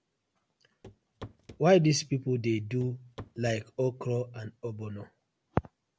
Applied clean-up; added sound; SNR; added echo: none; Walk, footsteps / Run / Wood; 19 dB; none.